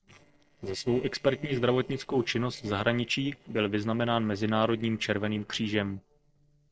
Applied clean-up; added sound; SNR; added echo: neural separator model SepFormer DNS4.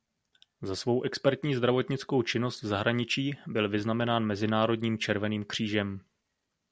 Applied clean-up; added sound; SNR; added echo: none; none; none; none.